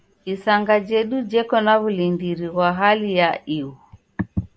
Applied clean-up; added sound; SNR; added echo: none; none; none; none.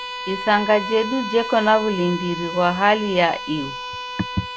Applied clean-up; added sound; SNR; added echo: none; Bowed string instrument; 9 dB; none.